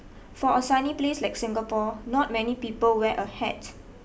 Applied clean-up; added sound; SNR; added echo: none; none; none; none.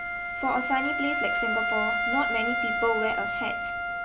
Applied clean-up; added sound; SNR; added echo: none; Wind instrument, woodwind instrument; -3 dB; none.